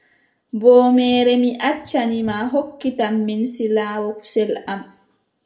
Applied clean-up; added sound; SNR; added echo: none; none; none; reverberation time 0.4 s.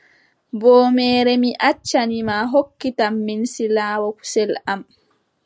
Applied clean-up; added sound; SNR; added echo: none; none; none; none.